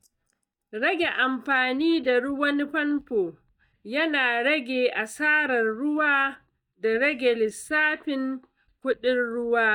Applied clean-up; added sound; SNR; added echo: neural mask model DeepFilterNet 3.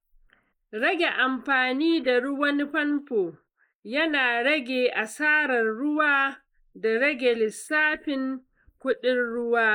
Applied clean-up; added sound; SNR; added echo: neural mask model Resemble Enhance denoiser.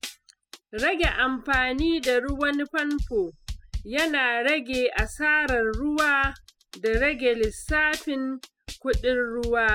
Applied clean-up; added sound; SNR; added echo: classical method spectral subtraction.